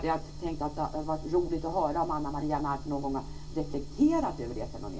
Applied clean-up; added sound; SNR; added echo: none; none; none; reverberation time 0.2 s.